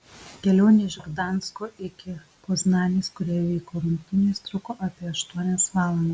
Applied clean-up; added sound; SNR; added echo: none; none; none; none.